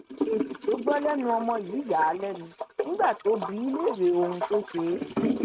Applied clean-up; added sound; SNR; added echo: neural mask model RNNoise.